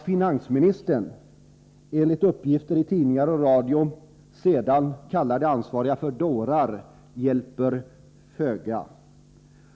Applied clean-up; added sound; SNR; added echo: none; none; none; none.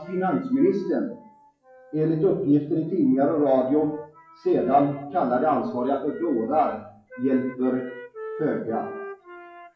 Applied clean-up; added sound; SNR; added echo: classical method WPE with log-MMSE.